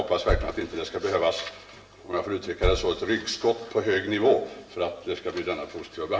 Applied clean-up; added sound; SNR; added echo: none; Car; 6 dB; reverberation time 0.8 s.